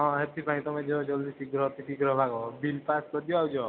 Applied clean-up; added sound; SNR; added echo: none; none; none; none.